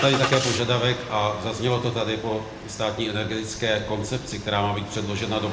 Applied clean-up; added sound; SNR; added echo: none; Engine starting; 9 dB; reverberation time 0.8 s.